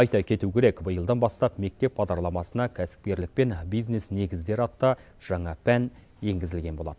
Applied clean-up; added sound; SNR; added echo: none; none; none; none.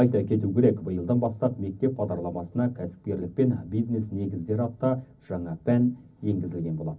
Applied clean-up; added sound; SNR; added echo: none; none; none; reverberation time 0.4 s.